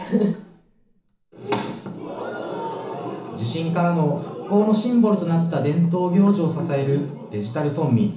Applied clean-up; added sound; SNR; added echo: none; none; none; reverberation time 0.8 s.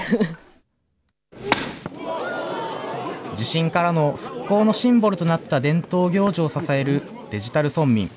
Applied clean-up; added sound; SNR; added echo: none; none; none; none.